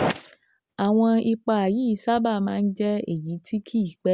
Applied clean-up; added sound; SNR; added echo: none; none; none; none.